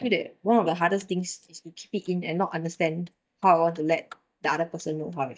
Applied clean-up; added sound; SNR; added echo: neural mask model DeepFilterNet 3.